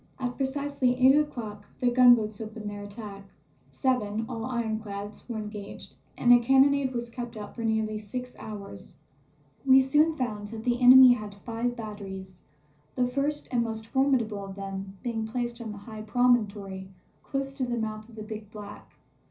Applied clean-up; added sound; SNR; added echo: none; none; none; reverberation time 0.5 s.